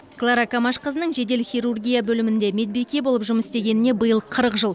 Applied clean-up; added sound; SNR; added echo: none; none; none; none.